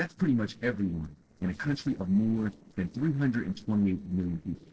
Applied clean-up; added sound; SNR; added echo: neural separator model SepFormer DNS4.